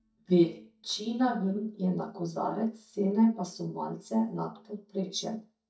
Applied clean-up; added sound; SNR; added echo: neural mask model DeepFilterNet 3.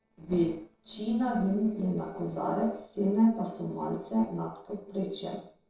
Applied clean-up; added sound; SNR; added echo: neural separator model SepFormer DNS4.